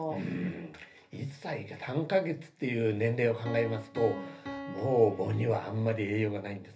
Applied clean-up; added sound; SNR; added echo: none; Piano; 16 dB; reverberation time 0.3 s.